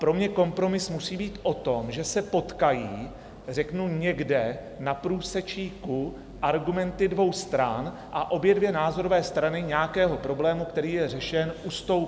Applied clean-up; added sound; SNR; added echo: none; none; none; none.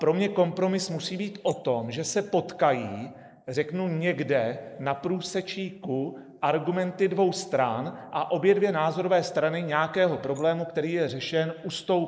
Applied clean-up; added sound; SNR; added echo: neural mask model Resemble Enhance denoiser.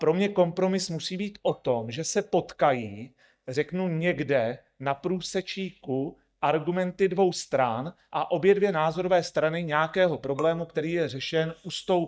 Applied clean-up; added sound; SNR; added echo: neural mask model DeepFilterNet 3.